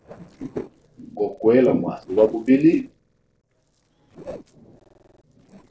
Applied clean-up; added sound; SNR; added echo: neural separator model SepFormer DNS4.